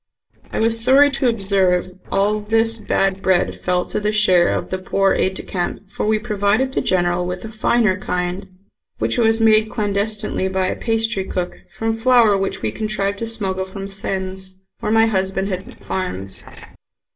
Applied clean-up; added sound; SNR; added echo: neural separator model SepFormer DNS4.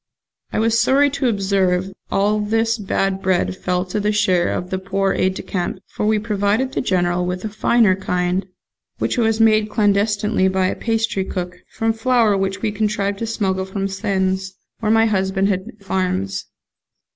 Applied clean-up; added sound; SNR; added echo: none; none; none; none.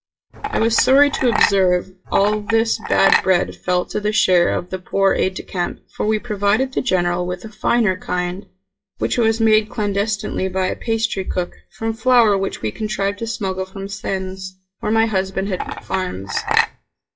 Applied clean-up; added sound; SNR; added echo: classical method WPE with log-MMSE.